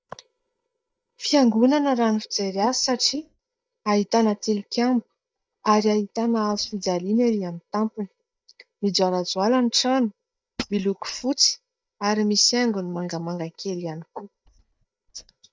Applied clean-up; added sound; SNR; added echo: neural mask model DeepFilterNet 3.